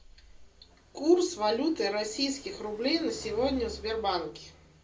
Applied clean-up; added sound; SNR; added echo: none; Car passing by; 20 dB; reverberation time 0.2 s.